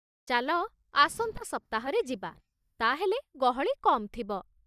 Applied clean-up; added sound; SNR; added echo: neural mask model DeepFilterNet 3.